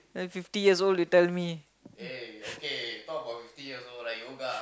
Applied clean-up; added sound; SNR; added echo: none; none; none; none.